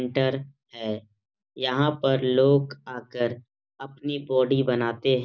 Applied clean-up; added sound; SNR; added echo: none; none; none; none.